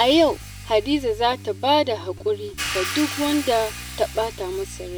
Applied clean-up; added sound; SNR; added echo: none; Hi-hat + Bass guitar; 11 dB; none.